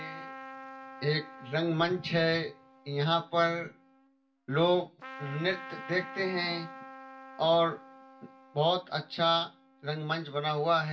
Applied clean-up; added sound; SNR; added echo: none; Trumpet; 17 dB; reverberation time 0.2 s.